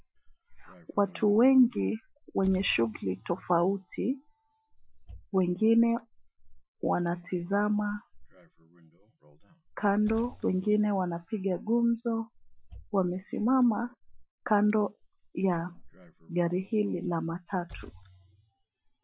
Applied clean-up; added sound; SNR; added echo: classical method Wiener filter.